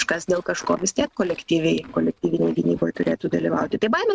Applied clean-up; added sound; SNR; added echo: neural mask model RNNoise.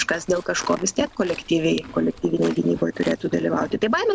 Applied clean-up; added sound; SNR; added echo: none; Livestock, farm animals, working animals; 18 dB; none.